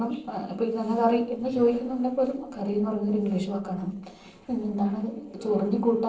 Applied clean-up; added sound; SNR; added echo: neural separator model SepFormer DNS4.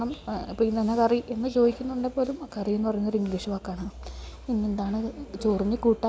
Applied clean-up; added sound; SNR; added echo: none; none; none; none.